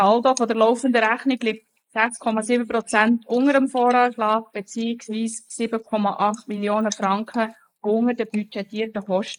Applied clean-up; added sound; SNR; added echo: neural mask model Resemble Enhance denoiser.